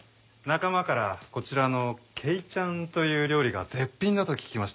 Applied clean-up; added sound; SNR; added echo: none; none; none; none.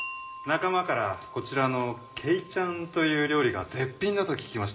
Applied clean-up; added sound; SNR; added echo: none; Wind chime; 16 dB; reverberation time 2.6 s.